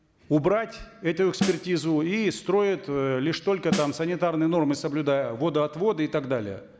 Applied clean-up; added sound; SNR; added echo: none; Snare drum; 10 dB; none.